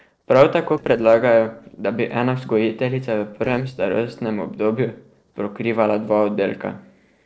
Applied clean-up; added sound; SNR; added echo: neural separator model SepFormer DNS4.